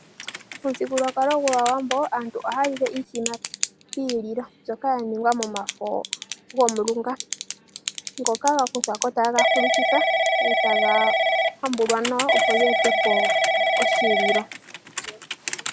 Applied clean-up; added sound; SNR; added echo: none; Telephone / Typing; -1 dB; none.